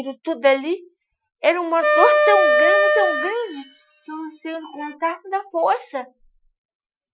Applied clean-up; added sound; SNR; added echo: classical method Wiener filter.